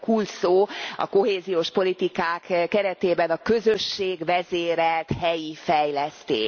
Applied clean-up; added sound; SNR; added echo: none; none; none; none.